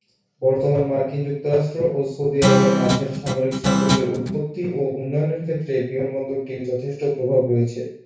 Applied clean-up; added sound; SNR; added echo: none; Guitar; -1 dB; reverberation time 0.6 s.